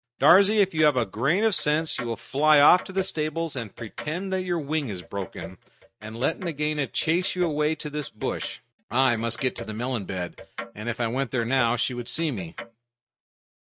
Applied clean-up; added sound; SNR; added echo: neural mask model RNNoise.